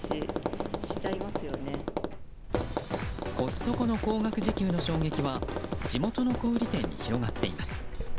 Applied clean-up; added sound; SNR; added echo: none; Tap; 3 dB; none.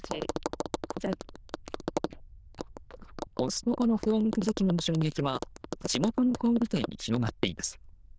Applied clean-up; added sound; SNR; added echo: neural diffusion model UNIVERSE++.